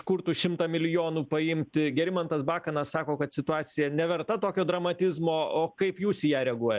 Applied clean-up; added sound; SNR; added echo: none; none; none; none.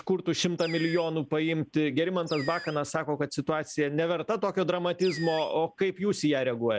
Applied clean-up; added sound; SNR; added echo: none; Animal; 16 dB; none.